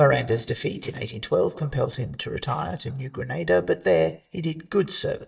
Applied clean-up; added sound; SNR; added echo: neural mask model DeepFilterNet 3.